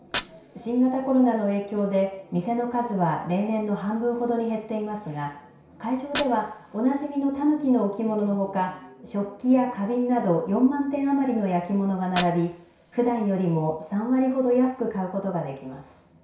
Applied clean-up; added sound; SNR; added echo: none; Fire; 18 dB; reverberation time 0.6 s.